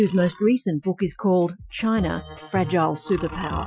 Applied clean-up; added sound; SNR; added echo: classical method Wiener filter.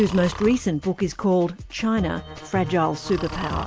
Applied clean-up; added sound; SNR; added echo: none; Breathing; 17 dB; none.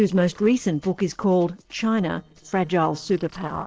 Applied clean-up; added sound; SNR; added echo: neural separator model SepFormer DNS4.